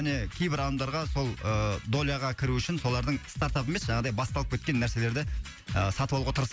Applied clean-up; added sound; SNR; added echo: none; none; none; none.